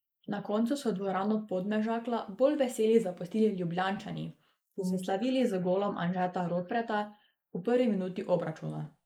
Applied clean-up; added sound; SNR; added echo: neural mask model Resemble Enhance denoiser.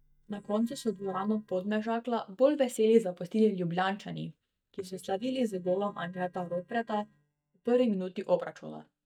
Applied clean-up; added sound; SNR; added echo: neural mask model DeepFilterNet 3.